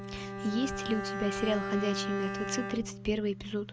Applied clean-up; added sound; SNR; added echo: none; Bowed string instrument; 4 dB; none.